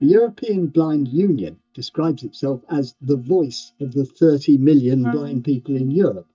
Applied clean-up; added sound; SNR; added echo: neural mask model DeepFilterNet 3.